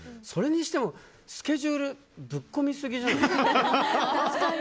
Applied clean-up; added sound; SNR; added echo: none; none; none; none.